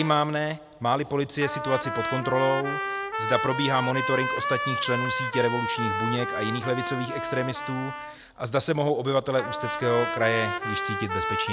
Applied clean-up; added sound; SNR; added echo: none; Trumpet; 4 dB; none.